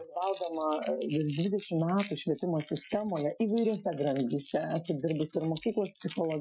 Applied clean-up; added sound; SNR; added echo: classical method Wiener filter.